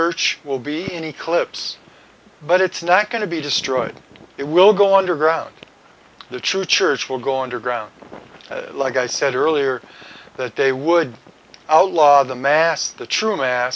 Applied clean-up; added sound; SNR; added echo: none; none; none; none.